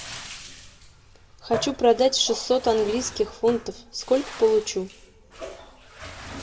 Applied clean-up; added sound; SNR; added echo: none; Bathtub (filling or washing); 14 dB; reverberation time 0.3 s.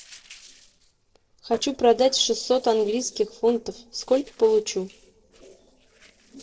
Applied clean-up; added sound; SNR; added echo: neural separator model SepFormer DNS4.